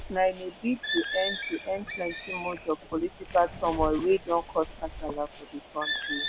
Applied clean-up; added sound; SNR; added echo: none; Bird; 7 dB; none.